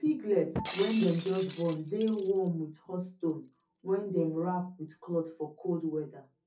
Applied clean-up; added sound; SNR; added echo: none; Shatter; 10 dB; reverberation time 0.3 s.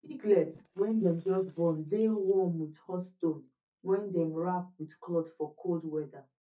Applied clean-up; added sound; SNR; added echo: neural mask model DeepFilterNet 3.